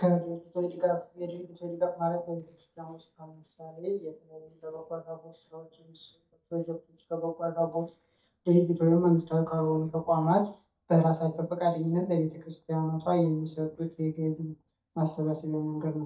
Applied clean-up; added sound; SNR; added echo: neural mask model DeepFilterNet 3.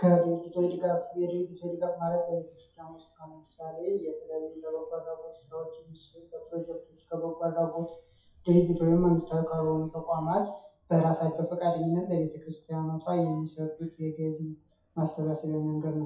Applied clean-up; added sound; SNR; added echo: classical method WPE with log-MMSE.